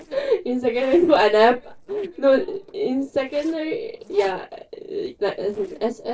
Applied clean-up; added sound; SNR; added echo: neural separator model SepFormer DNS4.